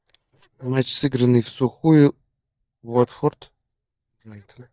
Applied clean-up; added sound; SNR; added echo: neural mask model DeepFilterNet 3.